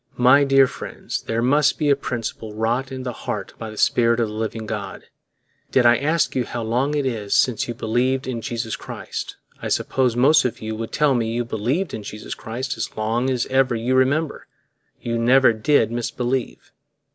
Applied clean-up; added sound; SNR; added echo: none; none; none; none.